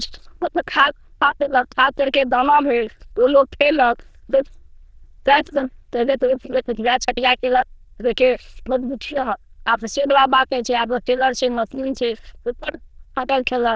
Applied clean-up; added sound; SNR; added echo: neural diffusion model UNIVERSE++.